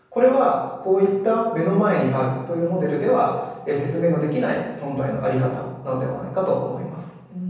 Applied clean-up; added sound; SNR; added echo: none; none; none; reverberation time 1.1 s.